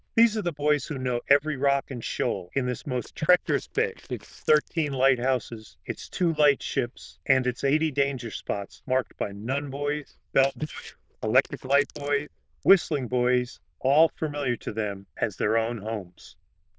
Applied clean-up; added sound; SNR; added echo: neural diffusion model UNIVERSE++.